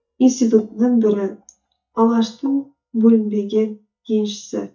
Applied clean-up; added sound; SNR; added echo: neural mask model DeepFilterNet 3.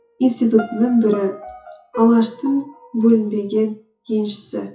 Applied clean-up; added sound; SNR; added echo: classical method WPE with log-MMSE.